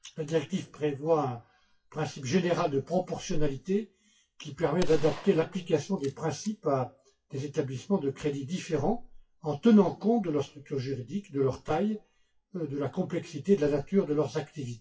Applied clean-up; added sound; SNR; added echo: classical method WPE with log-MMSE.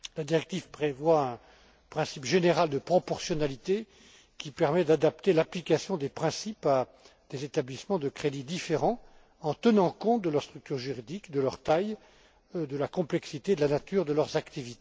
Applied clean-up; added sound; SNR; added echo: none; none; none; none.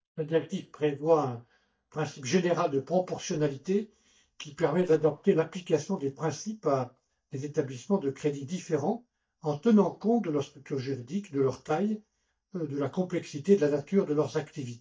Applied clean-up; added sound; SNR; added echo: neural mask model DeepFilterNet 3.